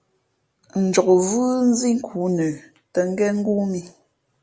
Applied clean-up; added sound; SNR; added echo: none; none; none; none.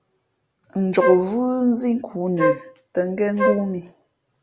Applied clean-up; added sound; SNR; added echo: none; Wind instrument, woodwind instrument; 0 dB; none.